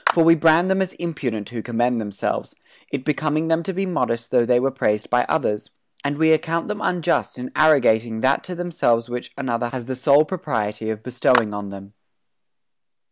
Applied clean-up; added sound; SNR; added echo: none; Clapping; 9 dB; none.